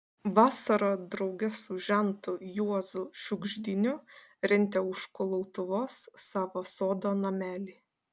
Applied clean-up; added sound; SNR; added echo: none; none; none; none.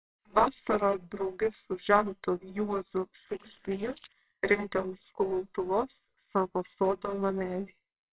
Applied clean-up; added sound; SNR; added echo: neural separator model SepFormer WHAMR!.